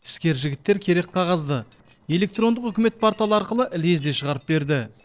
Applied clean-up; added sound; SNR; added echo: neural separator model SepFormer DNS4.